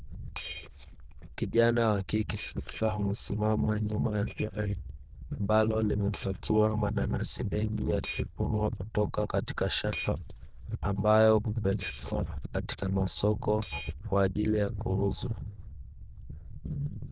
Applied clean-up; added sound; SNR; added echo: neural diffusion model UNIVERSE++.